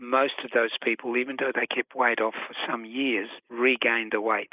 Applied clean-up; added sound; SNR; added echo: neural mask model Resemble Enhance denoiser.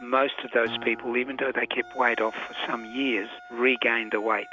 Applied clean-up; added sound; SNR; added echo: none; Wind instrument, woodwind instrument + Acoustic guitar; 18 dB; none.